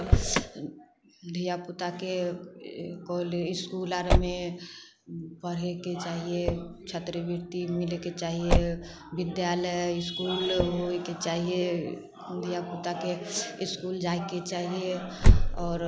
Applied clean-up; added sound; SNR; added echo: none; Motor vehicle (road); -1 dB; none.